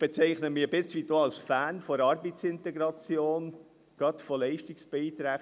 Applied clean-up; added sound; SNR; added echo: none; none; none; none.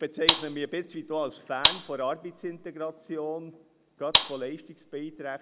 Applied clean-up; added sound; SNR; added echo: none; Gunshot, gunfire; -5 dB; none.